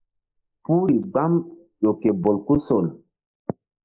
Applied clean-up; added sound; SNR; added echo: neural mask model Resemble Enhance denoiser.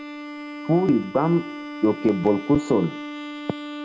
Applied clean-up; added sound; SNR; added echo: none; Bowed string instrument; 11 dB; none.